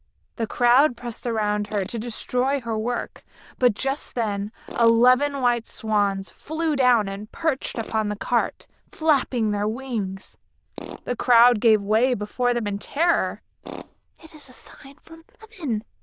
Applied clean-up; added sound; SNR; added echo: neural diffusion model UNIVERSE++.